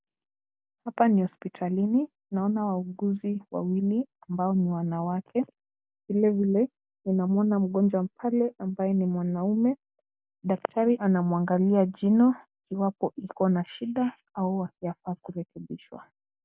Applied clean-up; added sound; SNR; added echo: none; none; none; none.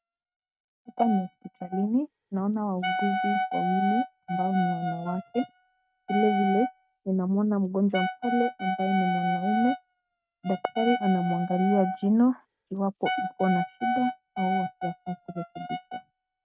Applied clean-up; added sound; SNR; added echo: neural mask model RNNoise.